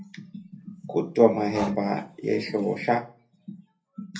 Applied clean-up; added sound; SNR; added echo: none; Breathing; 15 dB; reverberation time 0.3 s.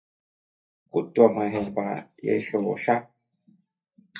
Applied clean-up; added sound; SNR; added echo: neural mask model DeepFilterNet 3.